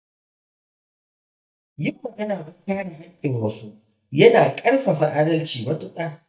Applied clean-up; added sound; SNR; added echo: neural mask model DeepFilterNet 3.